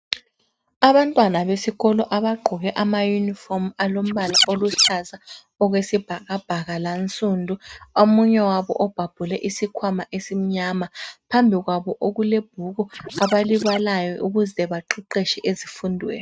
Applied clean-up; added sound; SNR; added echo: neural mask model RNNoise.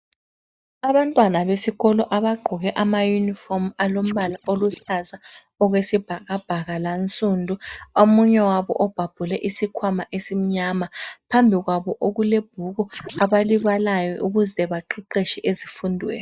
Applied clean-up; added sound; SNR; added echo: neural mask model DeepFilterNet 3.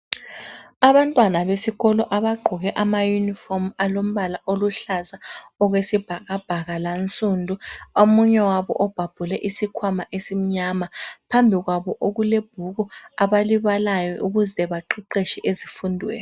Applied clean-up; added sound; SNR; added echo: none; none; none; none.